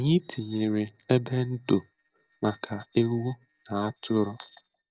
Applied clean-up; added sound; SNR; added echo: neural separator model SepFormer DNS4.